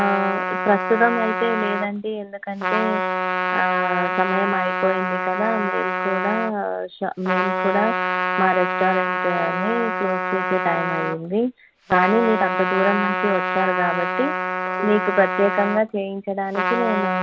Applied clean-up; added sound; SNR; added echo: none; Trumpet; 1 dB; none.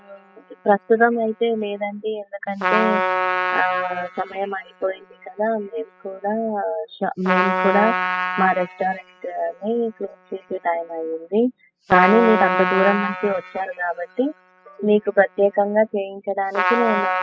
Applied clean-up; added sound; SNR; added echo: classical method spectral subtraction.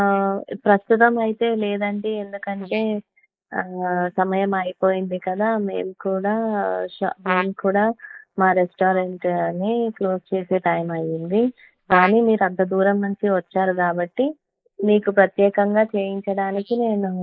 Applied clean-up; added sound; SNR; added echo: neural mask model Resemble Enhance denoiser.